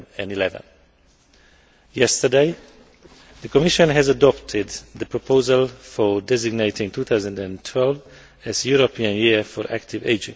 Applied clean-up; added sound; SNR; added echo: none; none; none; none.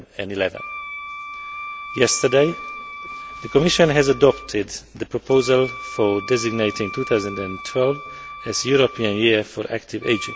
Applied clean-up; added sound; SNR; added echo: none; Wind instrument, woodwind instrument; 13 dB; none.